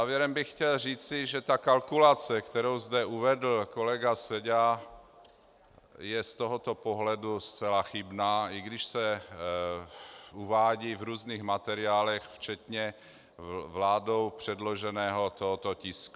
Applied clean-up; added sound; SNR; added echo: none; none; none; none.